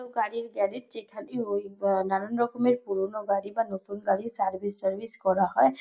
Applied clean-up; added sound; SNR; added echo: none; none; none; none.